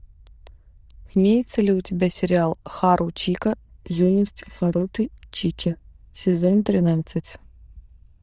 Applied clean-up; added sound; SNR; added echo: neural diffusion model UNIVERSE++.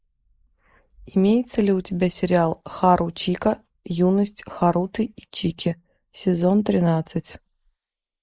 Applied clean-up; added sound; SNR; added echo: neural mask model Resemble Enhance denoiser.